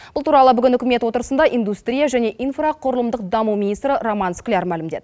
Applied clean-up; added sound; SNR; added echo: none; none; none; none.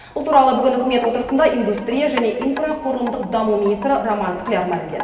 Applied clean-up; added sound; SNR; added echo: none; Wind chime; 16 dB; reverberation time 2.3 s.